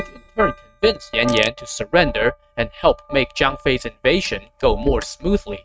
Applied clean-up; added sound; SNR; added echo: neural mask model RNNoise.